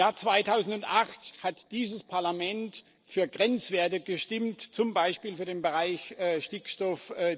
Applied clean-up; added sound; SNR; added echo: neural separator model SepFormer DNS4.